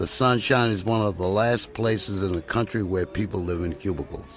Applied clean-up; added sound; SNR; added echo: none; none; none; none.